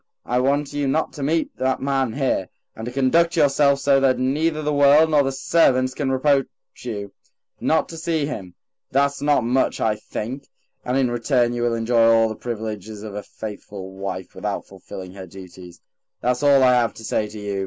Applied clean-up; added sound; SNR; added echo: none; none; none; none.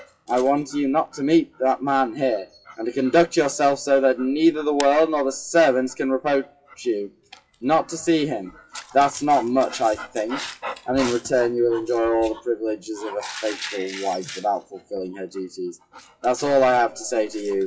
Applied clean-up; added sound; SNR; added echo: classical method WPE with log-MMSE.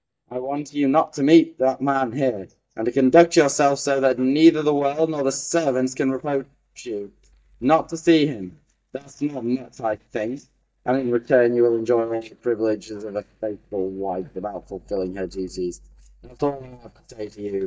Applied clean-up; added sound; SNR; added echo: neural mask model DeepFilterNet 3.